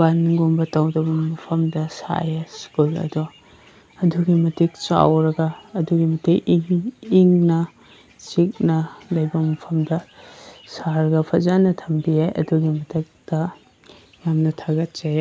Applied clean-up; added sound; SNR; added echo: none; none; none; none.